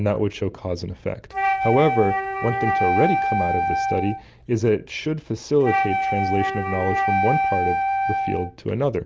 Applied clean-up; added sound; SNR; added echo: none; Wind instrument, woodwind instrument; -1 dB; none.